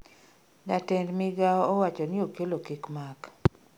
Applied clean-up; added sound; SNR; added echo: none; none; none; none.